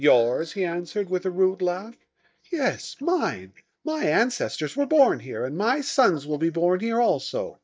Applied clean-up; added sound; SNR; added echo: neural mask model DeepFilterNet 3.